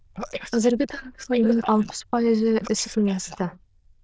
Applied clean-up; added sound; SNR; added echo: neural diffusion model UNIVERSE++.